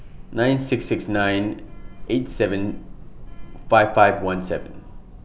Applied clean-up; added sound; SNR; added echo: none; Sliding door; 13 dB; none.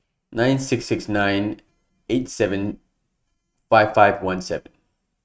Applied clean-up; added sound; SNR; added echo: neural mask model RNNoise.